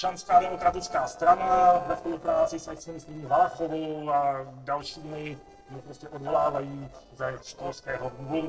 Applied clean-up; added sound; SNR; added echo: neural separator model SepFormer DNS4.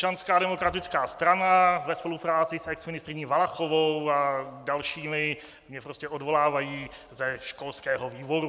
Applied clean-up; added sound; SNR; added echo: none; none; none; none.